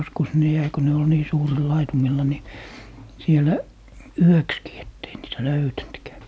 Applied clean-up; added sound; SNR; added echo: none; none; none; none.